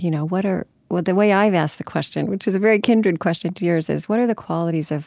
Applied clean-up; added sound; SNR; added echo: none; none; none; none.